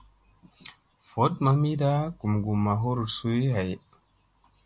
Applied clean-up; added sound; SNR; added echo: none; none; none; none.